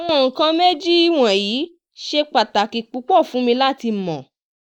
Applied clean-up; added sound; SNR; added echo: neural mask model Resemble Enhance denoiser.